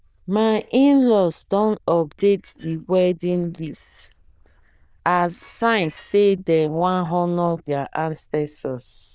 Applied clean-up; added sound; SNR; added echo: neural diffusion model UNIVERSE++.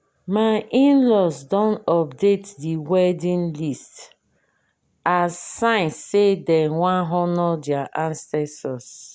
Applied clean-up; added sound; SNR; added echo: none; none; none; none.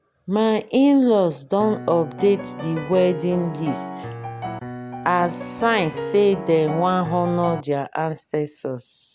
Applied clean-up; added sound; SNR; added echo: none; Piano; 10 dB; none.